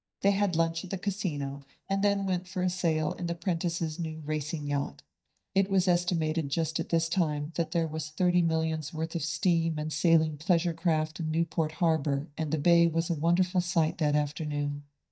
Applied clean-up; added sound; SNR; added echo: neural mask model DeepFilterNet 3.